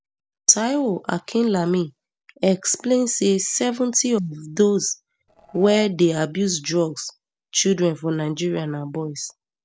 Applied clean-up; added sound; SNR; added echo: neural separator model SepFormer DNS4.